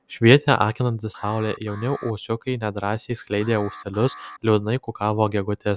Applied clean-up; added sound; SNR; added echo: none; Alarm; 20 dB; none.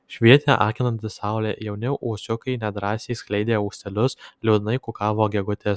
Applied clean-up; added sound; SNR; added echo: none; none; none; none.